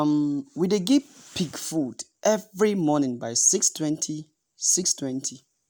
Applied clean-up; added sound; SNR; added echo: none; none; none; none.